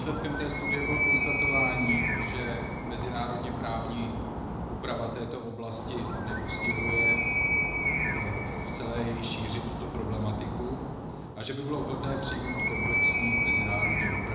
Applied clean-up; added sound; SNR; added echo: none; Animal; -5 dB; reverberation time 0.9 s.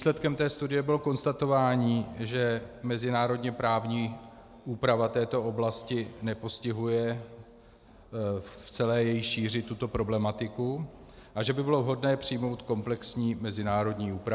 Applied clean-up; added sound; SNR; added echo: none; none; none; none.